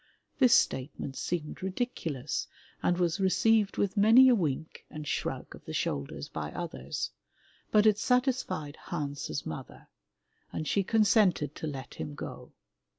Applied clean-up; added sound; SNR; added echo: none; none; none; none.